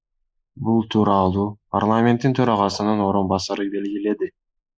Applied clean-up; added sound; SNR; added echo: neural mask model Resemble Enhance denoiser.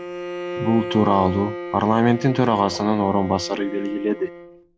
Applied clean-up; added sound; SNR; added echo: none; Bowed string instrument; 10 dB; none.